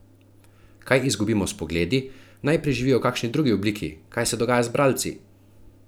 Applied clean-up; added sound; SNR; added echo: none; none; none; none.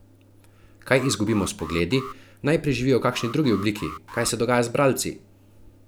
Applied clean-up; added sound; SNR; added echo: none; Alarm; 16 dB; none.